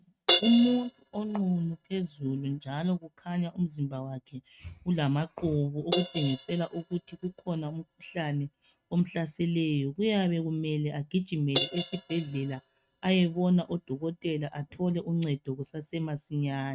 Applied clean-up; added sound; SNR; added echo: neural mask model RNNoise.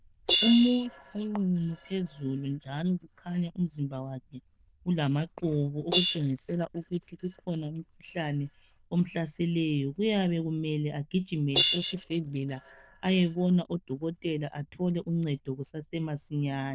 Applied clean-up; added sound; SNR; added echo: neural diffusion model UNIVERSE++.